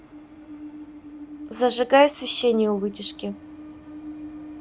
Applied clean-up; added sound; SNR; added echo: none; Train; 18 dB; none.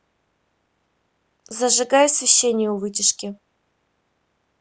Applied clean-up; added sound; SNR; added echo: none; none; none; none.